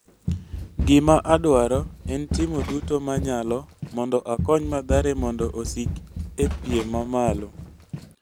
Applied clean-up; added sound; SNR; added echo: none; Run; 6 dB; none.